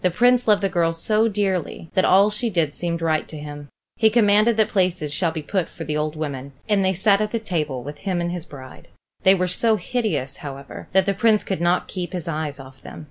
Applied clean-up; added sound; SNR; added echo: none; none; none; none.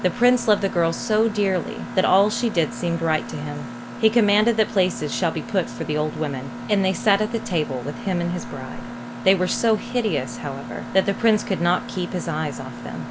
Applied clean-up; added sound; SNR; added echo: none; Mechanisms; 10 dB; none.